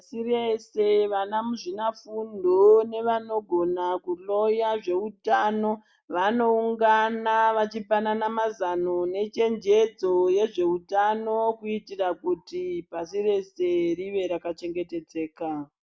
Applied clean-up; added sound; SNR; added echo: none; none; none; none.